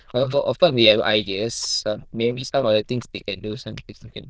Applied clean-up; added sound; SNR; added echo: neural diffusion model UNIVERSE++.